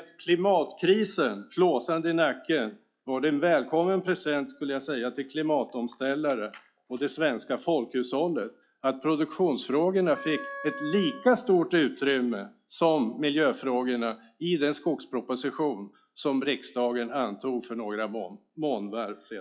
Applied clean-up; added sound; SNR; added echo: classical method log-MMSE.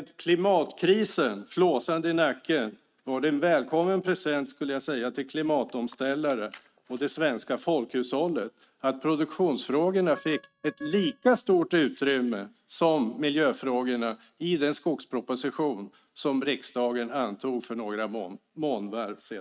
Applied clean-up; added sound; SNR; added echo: neural mask model RNNoise.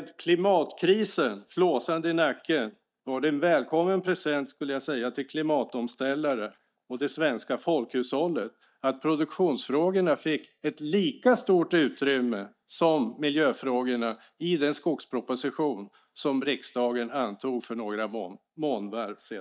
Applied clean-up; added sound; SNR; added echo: neural mask model DeepFilterNet 3.